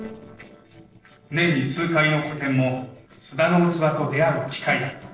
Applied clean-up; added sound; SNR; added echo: neural separator model SepFormer DNS4.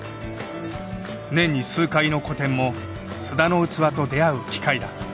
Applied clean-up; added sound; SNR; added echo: none; none; none; none.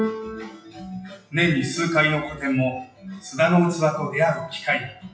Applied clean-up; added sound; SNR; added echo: classical method WPE with log-MMSE.